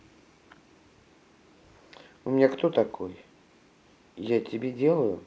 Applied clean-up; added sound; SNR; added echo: none; none; none; none.